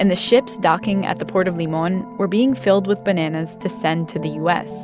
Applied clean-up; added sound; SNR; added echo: none; none; none; none.